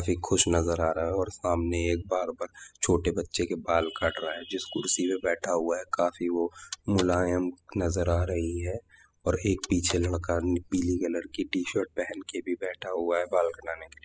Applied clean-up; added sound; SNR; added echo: classical method spectral subtraction.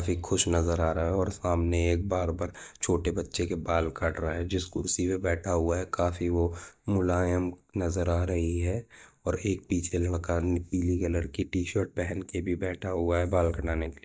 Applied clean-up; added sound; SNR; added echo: neural mask model DeepFilterNet 3.